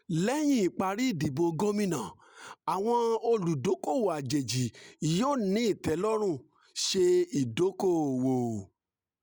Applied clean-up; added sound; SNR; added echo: none; none; none; none.